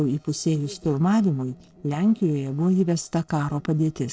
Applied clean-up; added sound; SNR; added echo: neural separator model SepFormer DNS4.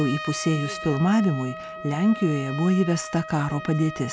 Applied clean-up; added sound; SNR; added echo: none; Trumpet; 12 dB; none.